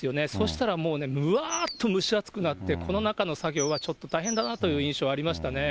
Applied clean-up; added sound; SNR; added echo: none; Bird vocalization, bird call, bird song; 11 dB; none.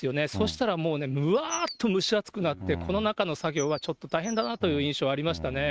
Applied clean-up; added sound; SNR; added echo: neural mask model RNNoise.